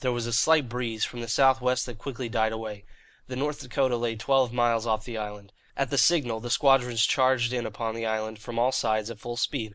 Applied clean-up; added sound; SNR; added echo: none; none; none; none.